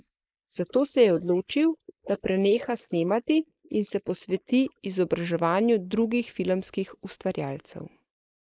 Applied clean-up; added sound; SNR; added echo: neural mask model Resemble Enhance denoiser.